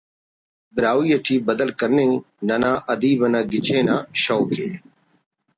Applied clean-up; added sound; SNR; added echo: none; none; none; none.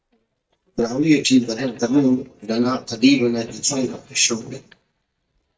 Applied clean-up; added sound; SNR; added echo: neural mask model DeepFilterNet 3.